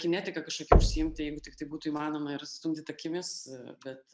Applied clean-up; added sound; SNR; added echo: none; Knock; -5 dB; none.